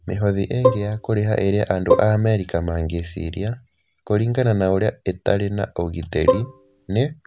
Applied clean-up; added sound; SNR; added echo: none; Bowed string instrument; 1 dB; none.